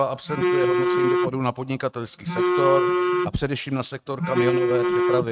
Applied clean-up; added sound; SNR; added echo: neural mask model RNNoise.